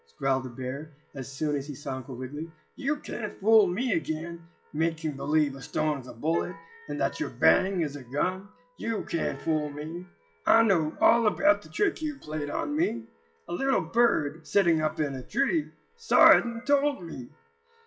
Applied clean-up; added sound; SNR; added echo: classical method WPE with log-MMSE.